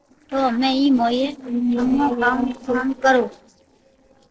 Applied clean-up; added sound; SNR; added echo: neural separator model SepFormer DNS4.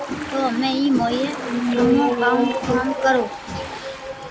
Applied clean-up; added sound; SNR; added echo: none; Ocean; 14 dB; none.